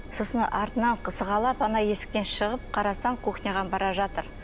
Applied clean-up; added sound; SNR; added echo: none; Engine; 12 dB; none.